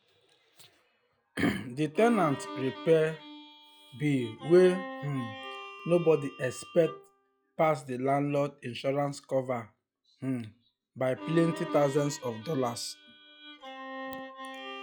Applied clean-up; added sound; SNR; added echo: classical method log-MMSE.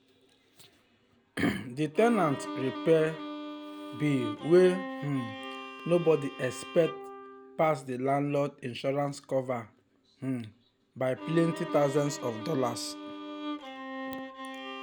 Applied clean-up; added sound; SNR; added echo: none; Bowed string instrument; 11 dB; none.